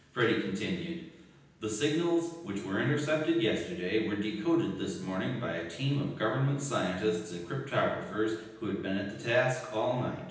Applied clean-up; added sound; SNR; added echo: none; none; none; reverberation time 0.9 s.